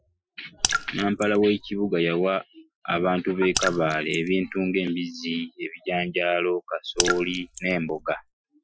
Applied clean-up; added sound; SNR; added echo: classical method Wiener filter.